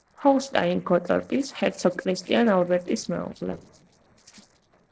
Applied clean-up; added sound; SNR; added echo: neural separator model SepFormer DNS4.